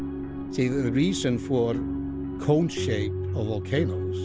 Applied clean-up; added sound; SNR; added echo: none; none; none; none.